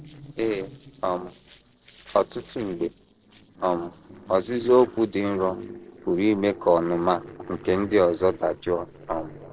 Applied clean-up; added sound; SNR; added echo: neural separator model SepFormer DNS4.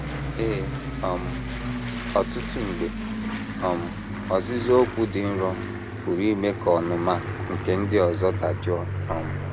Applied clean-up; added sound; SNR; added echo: none; Aircraft; 4 dB; none.